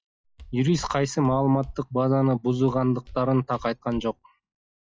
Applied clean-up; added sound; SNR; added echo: classical method log-MMSE.